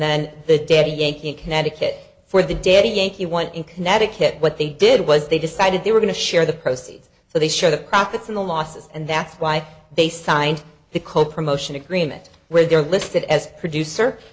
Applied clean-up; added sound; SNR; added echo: none; none; none; none.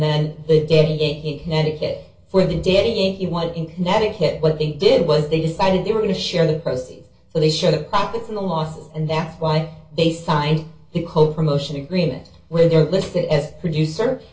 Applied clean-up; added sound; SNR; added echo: none; none; none; reverberation time 0.2 s.